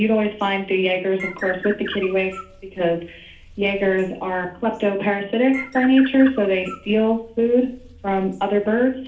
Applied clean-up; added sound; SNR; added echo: none; Bird; 17 dB; reverberation time 0.4 s.